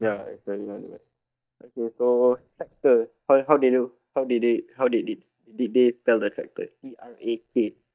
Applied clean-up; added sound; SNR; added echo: neural mask model DeepFilterNet 3.